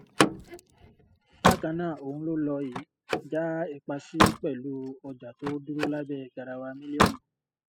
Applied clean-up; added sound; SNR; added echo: classical method spectral subtraction.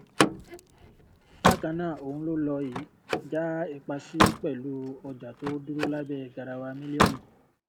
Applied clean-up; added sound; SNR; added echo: none; Slam; -3 dB; none.